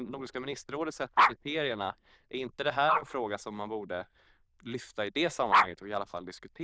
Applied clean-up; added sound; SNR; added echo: neural diffusion model UNIVERSE++.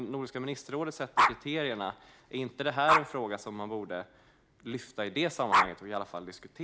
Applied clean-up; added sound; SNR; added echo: none; Dog; -1 dB; none.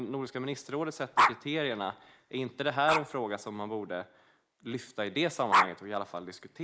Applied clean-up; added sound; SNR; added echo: neural mask model Resemble Enhance denoiser.